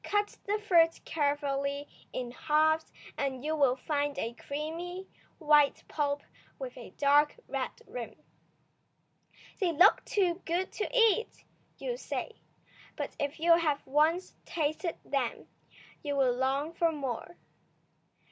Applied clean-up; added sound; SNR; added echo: none; none; none; none.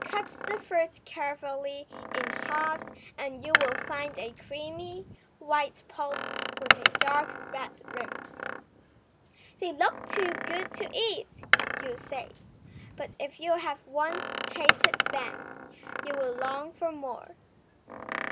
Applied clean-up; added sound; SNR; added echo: none; Door; -1 dB; none.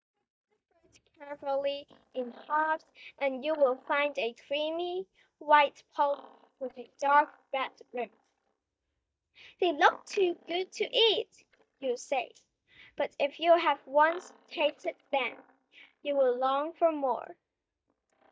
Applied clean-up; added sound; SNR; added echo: neural mask model DeepFilterNet 3.